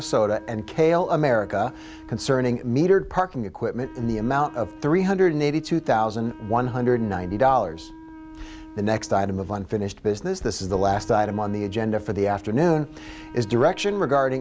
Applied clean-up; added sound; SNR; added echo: none; Wind instrument, woodwind instrument; 19 dB; none.